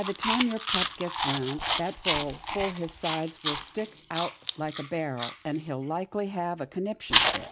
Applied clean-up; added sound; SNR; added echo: none; Chewing, mastication; -3 dB; none.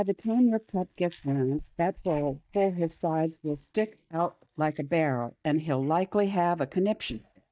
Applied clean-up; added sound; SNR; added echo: neural mask model DeepFilterNet 3.